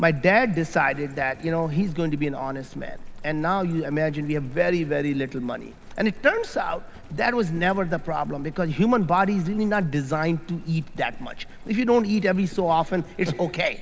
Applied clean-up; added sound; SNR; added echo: none; Livestock, farm animals, working animals; 14 dB; none.